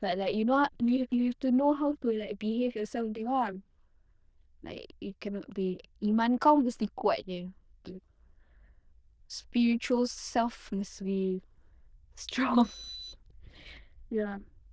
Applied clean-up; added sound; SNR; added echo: neural diffusion model UNIVERSE++.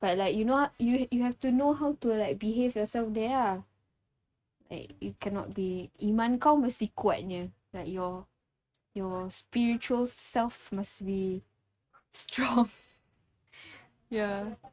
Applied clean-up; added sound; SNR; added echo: neural mask model RNNoise.